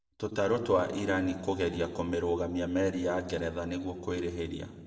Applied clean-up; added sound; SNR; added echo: none; none; none; reverberation time 1.3 s.